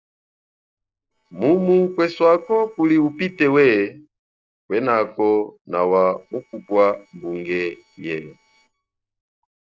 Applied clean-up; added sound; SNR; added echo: neural separator model SepFormer DNS4.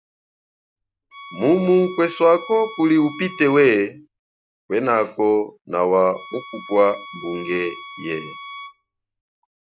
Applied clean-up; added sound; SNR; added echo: none; Bowed string instrument; 16 dB; none.